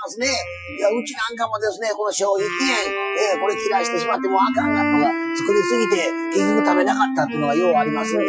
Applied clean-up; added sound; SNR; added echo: classical method Wiener filter.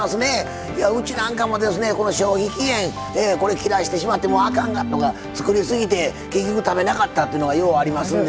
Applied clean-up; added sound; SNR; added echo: none; none; none; none.